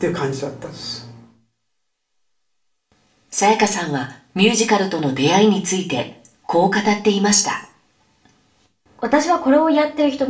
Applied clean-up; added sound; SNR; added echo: none; none; none; reverberation time 0.4 s.